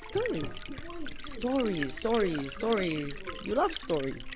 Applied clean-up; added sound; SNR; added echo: none; Liquid; 8 dB; none.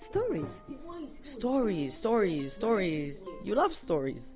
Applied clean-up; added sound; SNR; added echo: none; none; none; none.